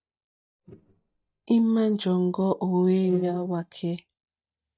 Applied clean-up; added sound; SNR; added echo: neural mask model DeepFilterNet 3.